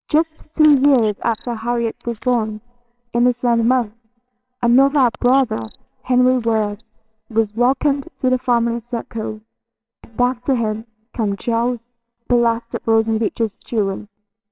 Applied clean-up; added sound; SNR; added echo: neural separator model SepFormer WHAMR!.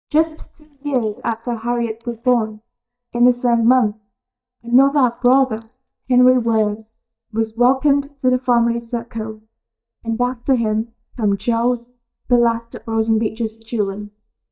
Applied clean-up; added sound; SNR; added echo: neural mask model DeepFilterNet 3.